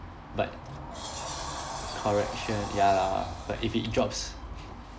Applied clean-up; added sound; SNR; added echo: none; Sliding door; 9 dB; none.